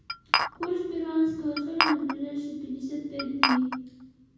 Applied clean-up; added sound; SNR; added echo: none; Glass; 0 dB; reverberation time 1.1 s.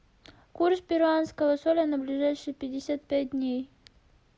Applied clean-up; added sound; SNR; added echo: none; none; none; none.